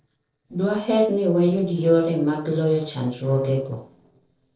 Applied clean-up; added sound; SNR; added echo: neural separator model SepFormer DNS4.